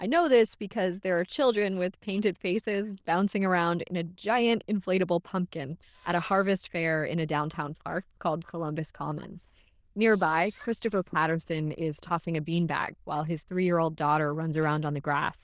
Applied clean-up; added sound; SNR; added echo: neural diffusion model UNIVERSE++.